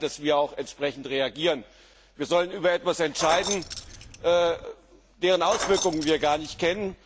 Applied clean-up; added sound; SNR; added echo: none; Keys jangling; 9 dB; none.